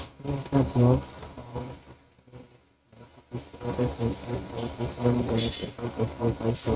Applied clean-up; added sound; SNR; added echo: neural mask model RNNoise.